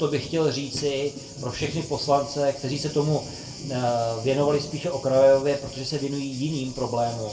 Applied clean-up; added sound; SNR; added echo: none; Thunder; 14 dB; reverberation time 0.3 s.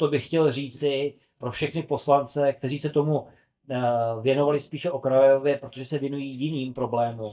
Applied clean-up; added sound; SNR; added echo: neural mask model DeepFilterNet 3.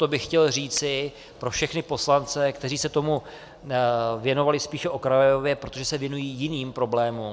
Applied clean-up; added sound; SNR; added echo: none; none; none; none.